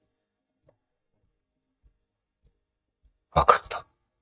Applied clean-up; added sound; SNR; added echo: neural mask model DeepFilterNet 3.